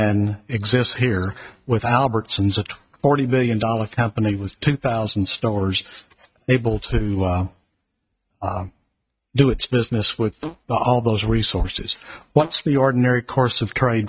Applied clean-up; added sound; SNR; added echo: neural mask model RNNoise.